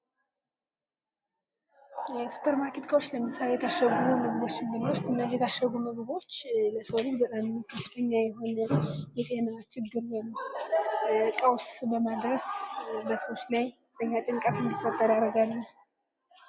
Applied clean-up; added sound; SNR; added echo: none; none; none; none.